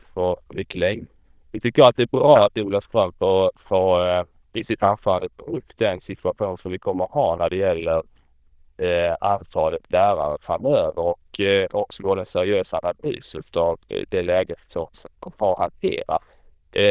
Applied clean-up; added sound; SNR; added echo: neural diffusion model UNIVERSE++.